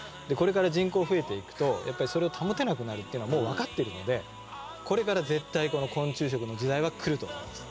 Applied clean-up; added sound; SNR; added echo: none; none; none; none.